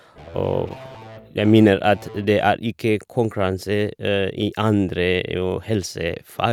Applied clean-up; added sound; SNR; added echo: none; Electric guitar / Bass guitar; 19 dB; none.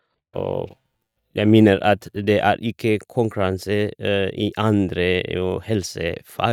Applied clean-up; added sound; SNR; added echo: neural mask model DeepFilterNet 3.